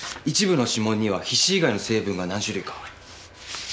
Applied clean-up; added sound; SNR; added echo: none; none; none; none.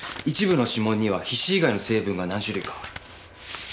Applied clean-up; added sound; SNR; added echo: none; Coin (dropping); 16 dB; none.